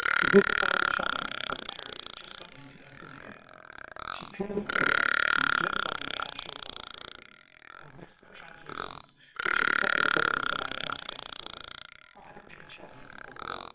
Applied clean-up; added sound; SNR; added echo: neural separator model SepFormer WHAMR!.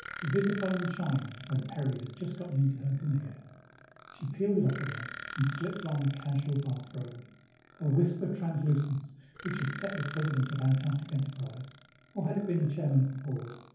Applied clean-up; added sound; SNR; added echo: none; Burping, eructation; 16 dB; reverberation time 0.7 s.